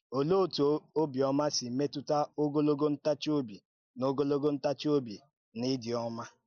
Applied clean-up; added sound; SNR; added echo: neural mask model Resemble Enhance denoiser.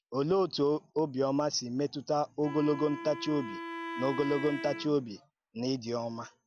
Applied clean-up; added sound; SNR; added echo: none; Wind instrument, woodwind instrument; 10 dB; none.